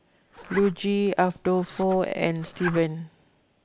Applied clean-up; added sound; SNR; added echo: none; Zipper (clothing); 14 dB; none.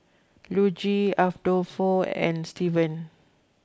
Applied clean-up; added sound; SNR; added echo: none; none; none; none.